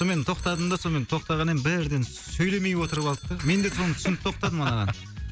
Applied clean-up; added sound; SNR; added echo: none; Telephone; 18 dB; none.